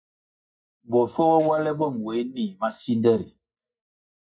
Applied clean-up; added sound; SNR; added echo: neural mask model DeepFilterNet 3.